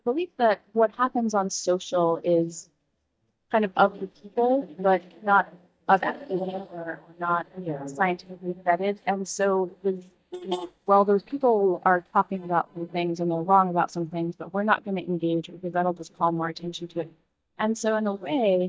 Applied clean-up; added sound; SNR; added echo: neural mask model DeepFilterNet 3.